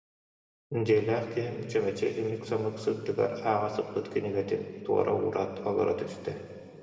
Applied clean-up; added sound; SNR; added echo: none; none; none; reverberation time 2.6 s.